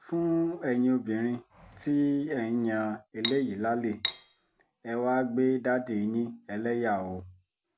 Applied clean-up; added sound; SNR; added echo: none; Cutlery, silverware; 7 dB; none.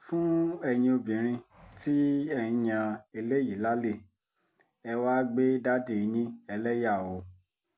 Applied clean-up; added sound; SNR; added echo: none; none; none; none.